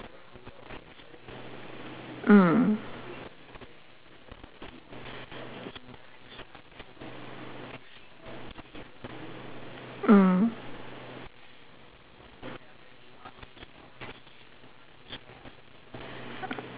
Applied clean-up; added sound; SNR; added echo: none; none; none; none.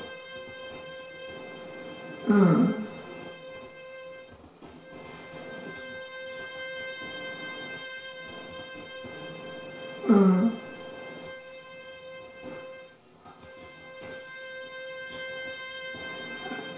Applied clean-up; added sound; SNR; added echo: none; Bowed string instrument; 10 dB; reverberation time 0.6 s.